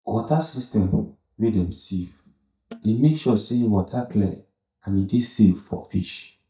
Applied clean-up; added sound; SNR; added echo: neural mask model DeepFilterNet 3.